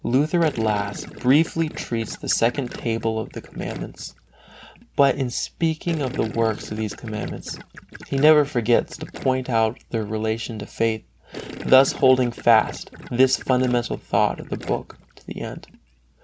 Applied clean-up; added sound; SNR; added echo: none; Gurgling; 16 dB; none.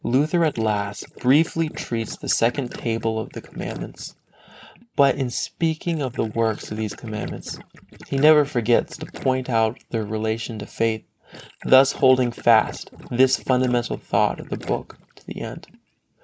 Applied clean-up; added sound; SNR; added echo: neural mask model Resemble Enhance denoiser.